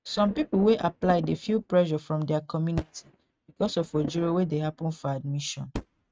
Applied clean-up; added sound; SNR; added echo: neural mask model RNNoise.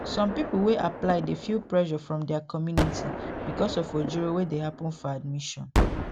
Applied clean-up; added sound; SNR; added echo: none; Gunshot, gunfire; 4 dB; none.